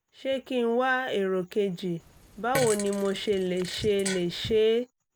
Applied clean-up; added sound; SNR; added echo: none; Fart; 11 dB; none.